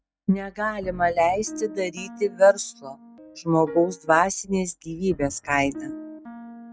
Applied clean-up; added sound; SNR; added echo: neural mask model RNNoise.